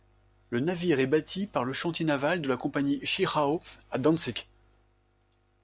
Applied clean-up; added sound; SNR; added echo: none; none; none; none.